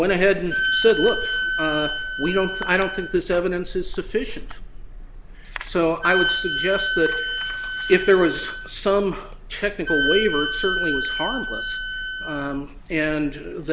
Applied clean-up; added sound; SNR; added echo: none; Wind instrument, woodwind instrument; 3 dB; none.